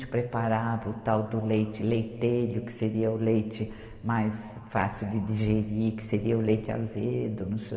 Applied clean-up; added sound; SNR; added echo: none; none; none; reverberation time 2.1 s.